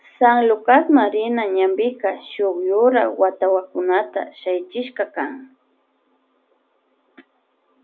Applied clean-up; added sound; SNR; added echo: none; none; none; none.